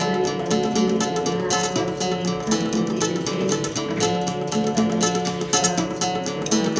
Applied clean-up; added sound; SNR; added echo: none; Acoustic guitar; -4 dB; reverberation time 0.9 s.